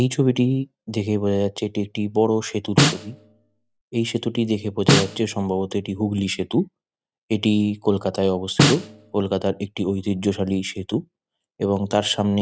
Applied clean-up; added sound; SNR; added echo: none; Snare drum; -1 dB; none.